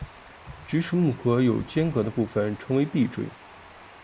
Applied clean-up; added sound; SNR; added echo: none; Water; 19 dB; none.